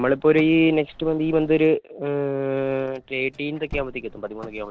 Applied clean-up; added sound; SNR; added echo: neural separator model SepFormer DNS4.